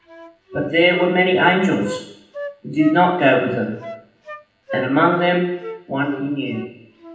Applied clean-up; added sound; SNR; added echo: none; Wind instrument, woodwind instrument; 14 dB; reverberation time 0.9 s.